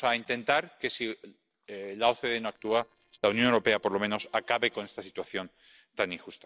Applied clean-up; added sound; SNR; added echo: neural separator model SepFormer DNS4.